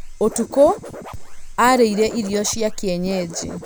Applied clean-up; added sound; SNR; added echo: none; Scratching (performance technique); 12 dB; none.